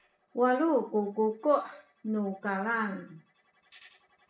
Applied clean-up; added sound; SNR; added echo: classical method WPE with log-MMSE.